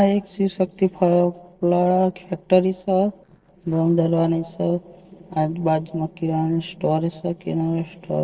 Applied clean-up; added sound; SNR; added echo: neural separator model SepFormer DNS4.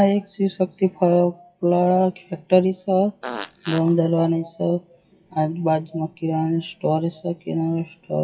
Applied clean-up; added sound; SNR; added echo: classical method WPE with log-MMSE.